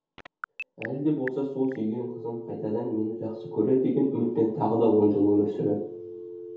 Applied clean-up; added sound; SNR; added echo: none; Telephone; 14 dB; reverberation time 0.6 s.